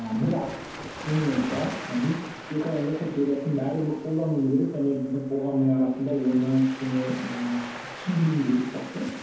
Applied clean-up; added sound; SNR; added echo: none; Waves, surf; 14 dB; reverberation time 0.9 s.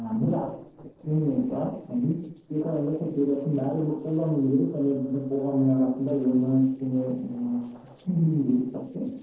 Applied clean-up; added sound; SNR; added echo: neural separator model SepFormer DNS4.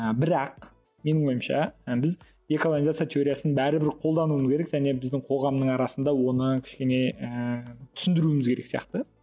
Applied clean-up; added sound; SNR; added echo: none; none; none; none.